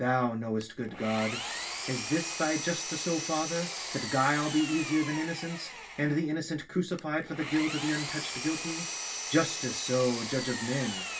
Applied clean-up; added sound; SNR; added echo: none; Engine; 7 dB; reverberation time 0.2 s.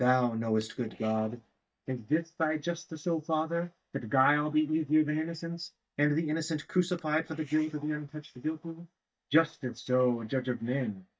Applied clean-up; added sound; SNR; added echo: neural mask model DeepFilterNet 3.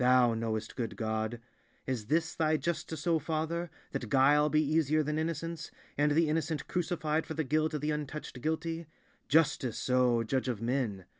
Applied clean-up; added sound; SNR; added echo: none; none; none; none.